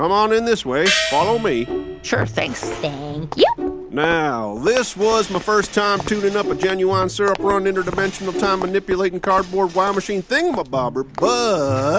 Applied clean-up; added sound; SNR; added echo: none; Gong; 5 dB; none.